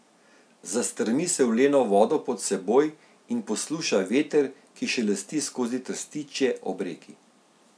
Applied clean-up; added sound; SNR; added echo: none; none; none; none.